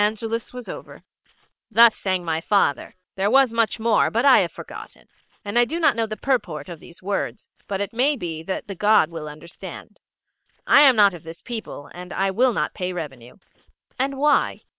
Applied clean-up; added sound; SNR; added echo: neural separator model SepFormer WHAM!.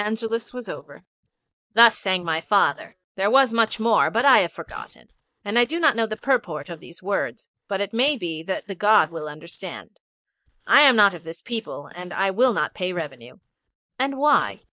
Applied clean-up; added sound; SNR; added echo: neural mask model DeepFilterNet 3.